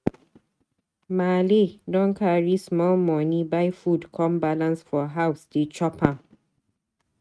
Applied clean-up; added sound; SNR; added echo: neural mask model RNNoise.